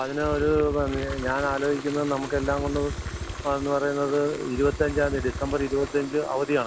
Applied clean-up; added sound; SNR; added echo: none; Fill (with liquid) / Water tap, faucet + Motorcycle / Engine; 9 dB; none.